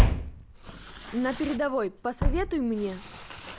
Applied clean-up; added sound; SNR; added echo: none; Walk, footsteps; -2 dB; none.